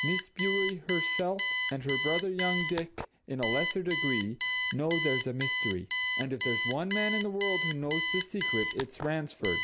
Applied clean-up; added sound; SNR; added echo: none; Alarm; 0 dB; none.